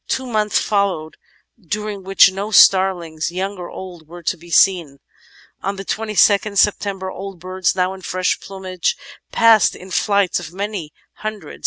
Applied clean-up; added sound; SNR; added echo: none; none; none; none.